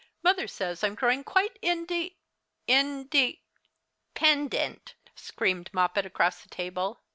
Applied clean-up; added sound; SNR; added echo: none; none; none; none.